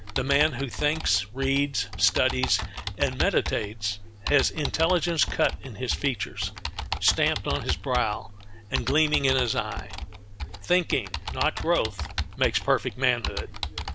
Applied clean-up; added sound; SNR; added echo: none; Computer keyboard; 6 dB; none.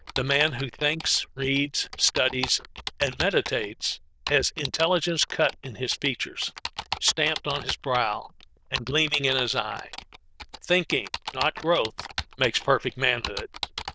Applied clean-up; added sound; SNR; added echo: neural diffusion model UNIVERSE++.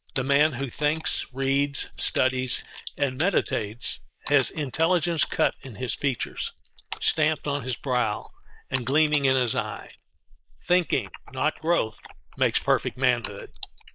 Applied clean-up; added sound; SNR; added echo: neural mask model Resemble Enhance denoiser.